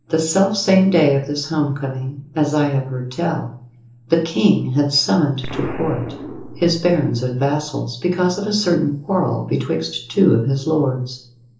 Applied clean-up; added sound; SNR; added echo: neural separator model SepFormer DNS4.